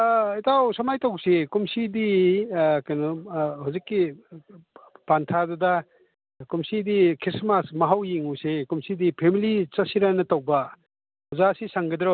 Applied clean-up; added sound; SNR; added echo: none; none; none; none.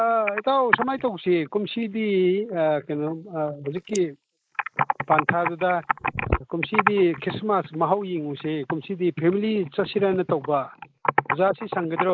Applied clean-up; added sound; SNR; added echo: neural mask model Resemble Enhance denoiser.